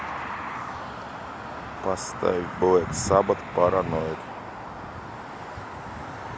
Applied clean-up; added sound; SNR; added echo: none; none; none; none.